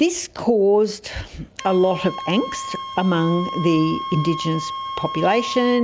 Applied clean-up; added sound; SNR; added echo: none; Wind instrument, woodwind instrument; 10 dB; none.